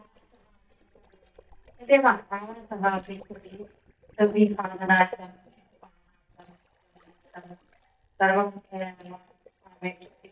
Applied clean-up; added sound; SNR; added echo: neural mask model DeepFilterNet 3.